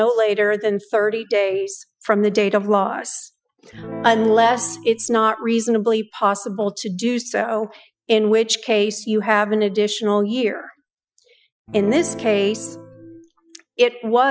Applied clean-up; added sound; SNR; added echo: classical method Wiener filter.